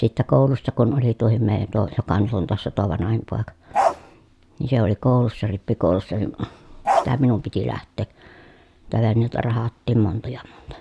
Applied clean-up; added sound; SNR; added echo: none; Bark; 0 dB; none.